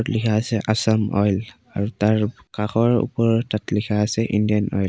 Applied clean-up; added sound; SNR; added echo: none; none; none; none.